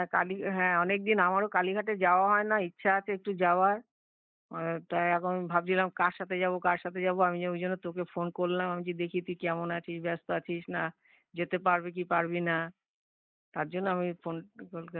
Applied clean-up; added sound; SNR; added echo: neural mask model Resemble Enhance denoiser.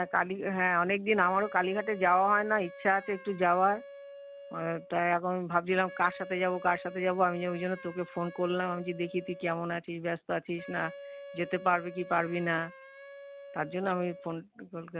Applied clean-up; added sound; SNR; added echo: none; Wind instrument, woodwind instrument; 17 dB; none.